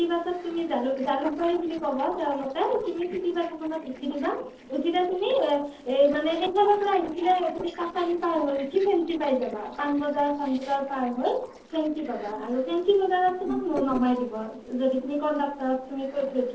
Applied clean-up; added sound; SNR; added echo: neural separator model SepFormer DNS4.